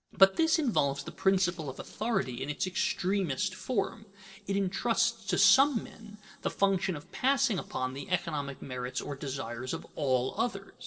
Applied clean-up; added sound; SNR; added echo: neural separator model SepFormer DNS4.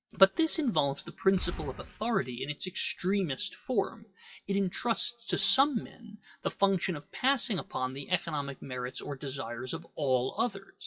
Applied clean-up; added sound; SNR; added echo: classical method WPE with log-MMSE.